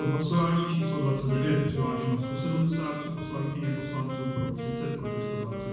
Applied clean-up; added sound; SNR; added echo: none; Wind instrument, woodwind instrument; 7 dB; reverberation time 1.1 s.